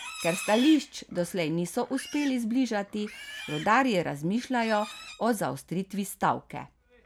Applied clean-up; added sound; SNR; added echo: none; Livestock, farm animals, working animals; 15 dB; none.